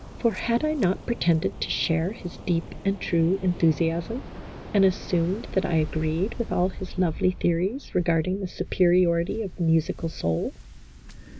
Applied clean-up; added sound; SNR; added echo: none; Waves, surf; 12 dB; none.